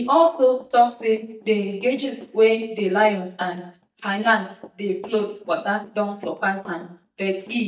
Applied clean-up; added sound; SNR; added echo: neural mask model DeepFilterNet 3.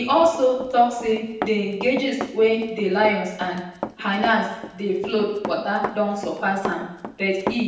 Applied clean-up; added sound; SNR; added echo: none; Run; 11 dB; reverberation time 0.9 s.